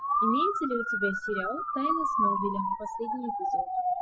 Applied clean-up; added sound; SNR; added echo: classical method spectral subtraction.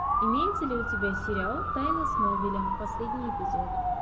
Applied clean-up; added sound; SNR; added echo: none; Motor vehicle (road) / Siren; -5 dB; none.